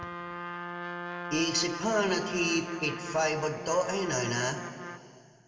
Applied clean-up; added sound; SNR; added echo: none; Trumpet; 8 dB; reverberation time 2.1 s.